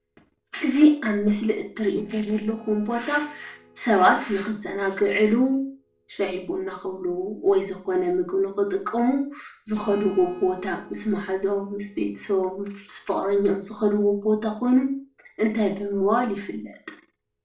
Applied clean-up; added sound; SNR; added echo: neural separator model SepFormer DNS4.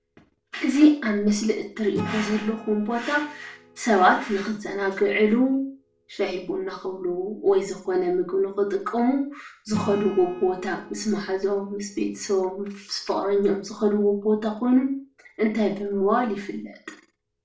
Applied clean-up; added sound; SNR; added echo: none; Acoustic guitar / Strum; 20 dB; reverberation time 0.4 s.